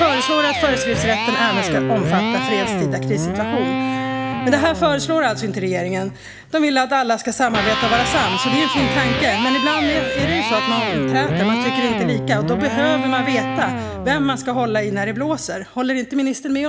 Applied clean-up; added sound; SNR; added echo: none; Electric guitar; 2 dB; none.